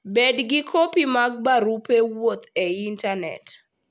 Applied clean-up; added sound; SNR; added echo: none; none; none; none.